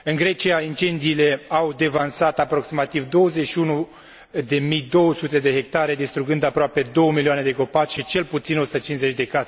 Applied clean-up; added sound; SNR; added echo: none; none; none; none.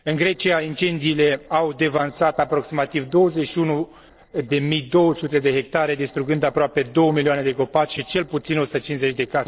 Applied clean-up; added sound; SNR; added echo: neural separator model SepFormer DNS4.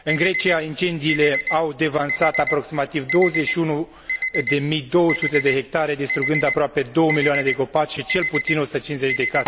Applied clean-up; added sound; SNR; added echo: none; Alarm; 6 dB; none.